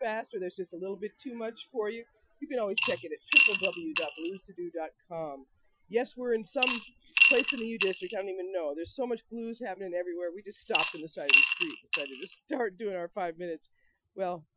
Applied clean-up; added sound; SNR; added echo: classical method Wiener filter.